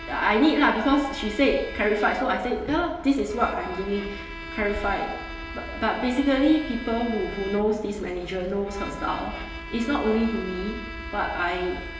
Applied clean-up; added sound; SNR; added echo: none; Bowed string instrument; 14 dB; reverberation time 1.0 s.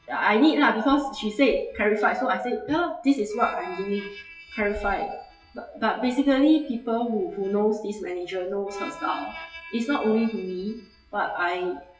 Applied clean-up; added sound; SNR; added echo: classical method WPE with log-MMSE.